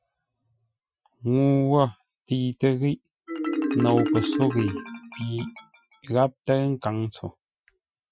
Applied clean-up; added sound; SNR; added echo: classical method Wiener filter.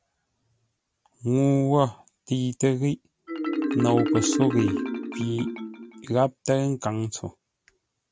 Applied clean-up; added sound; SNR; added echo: none; Marimba, xylophone; 5 dB; none.